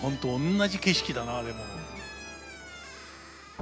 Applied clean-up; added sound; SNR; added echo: none; Squeak / Slam; 14 dB; none.